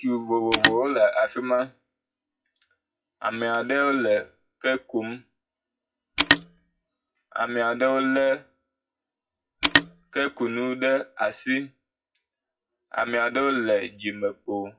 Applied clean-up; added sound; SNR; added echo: classical method WPE with log-MMSE.